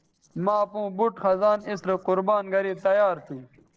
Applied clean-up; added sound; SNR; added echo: neural separator model SepFormer DNS4.